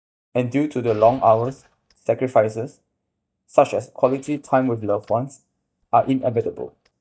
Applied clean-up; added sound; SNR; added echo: neural mask model DeepFilterNet 3.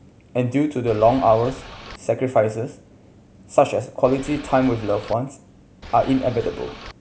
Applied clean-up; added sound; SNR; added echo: none; Boat, Water vehicle; 15 dB; none.